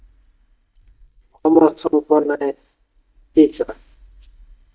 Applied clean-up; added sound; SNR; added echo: neural mask model DeepFilterNet 3.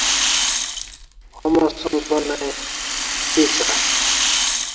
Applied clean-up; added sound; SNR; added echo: none; Rattle (instrument); -3 dB; reverberation time 0.9 s.